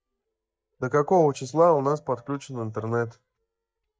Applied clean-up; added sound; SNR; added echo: neural mask model DeepFilterNet 3.